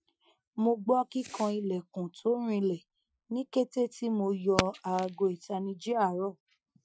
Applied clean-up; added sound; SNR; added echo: classical method Wiener filter.